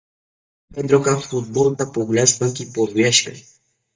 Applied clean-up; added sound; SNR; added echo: neural mask model DeepFilterNet 3.